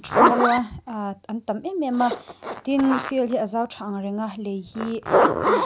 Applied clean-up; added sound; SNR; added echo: none; Zipper (clothing); -1 dB; none.